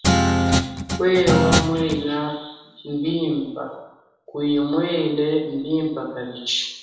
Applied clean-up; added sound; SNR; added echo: none; Guitar; -3 dB; reverberation time 0.8 s.